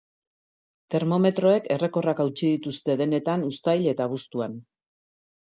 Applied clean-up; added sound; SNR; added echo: none; none; none; none.